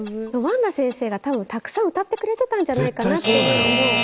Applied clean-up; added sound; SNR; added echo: none; Alarm / Clock; 5 dB; none.